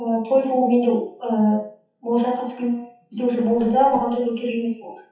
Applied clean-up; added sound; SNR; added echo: classical method WPE with log-MMSE.